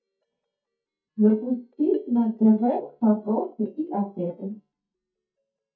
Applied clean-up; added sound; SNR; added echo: neural mask model DeepFilterNet 3.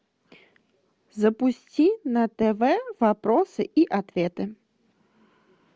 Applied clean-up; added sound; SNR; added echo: none; none; none; none.